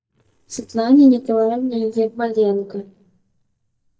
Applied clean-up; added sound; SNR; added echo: neural mask model DeepFilterNet 3.